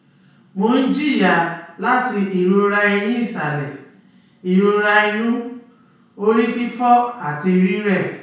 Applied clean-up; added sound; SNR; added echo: none; none; none; reverberation time 0.6 s.